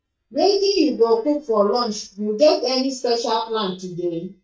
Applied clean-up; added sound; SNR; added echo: neural mask model DeepFilterNet 3.